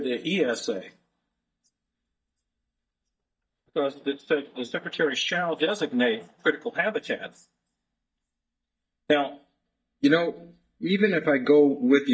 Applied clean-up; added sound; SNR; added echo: neural mask model DeepFilterNet 3.